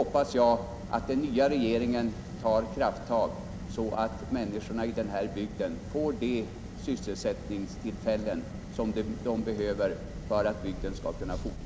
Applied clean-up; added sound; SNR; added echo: none; Car; 9 dB; none.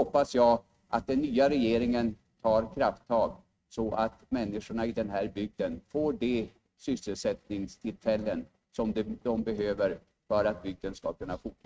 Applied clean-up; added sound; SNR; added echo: neural mask model RNNoise.